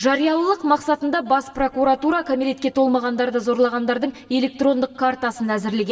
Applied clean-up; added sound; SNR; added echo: none; none; none; reverberation time 2.7 s.